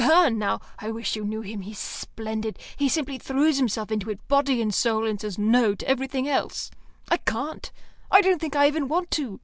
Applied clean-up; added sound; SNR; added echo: none; none; none; none.